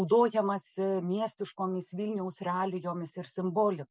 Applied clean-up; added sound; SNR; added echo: none; none; none; none.